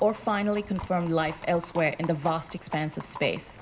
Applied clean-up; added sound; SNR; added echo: none; Livestock, farm animals, working animals; 15 dB; reverberation time 0.4 s.